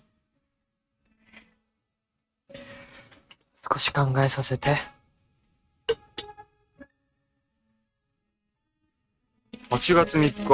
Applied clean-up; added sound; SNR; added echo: neural mask model RNNoise.